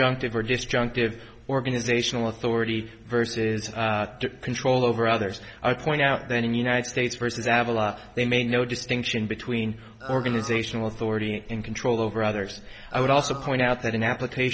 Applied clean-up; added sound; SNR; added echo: none; Burping, eructation; 14 dB; none.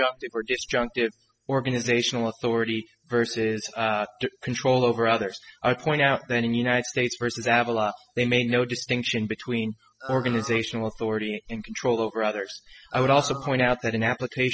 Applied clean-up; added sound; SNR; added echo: classical method spectral subtraction.